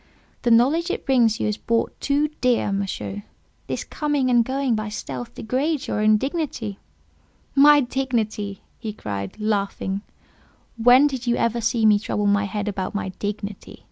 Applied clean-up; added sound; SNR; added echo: none; none; none; none.